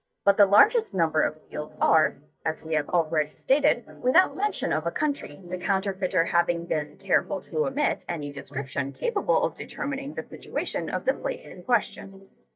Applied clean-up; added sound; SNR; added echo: neural mask model DeepFilterNet 3.